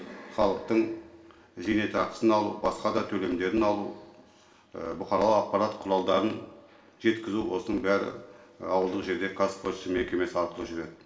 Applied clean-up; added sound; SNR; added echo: none; none; none; reverberation time 0.5 s.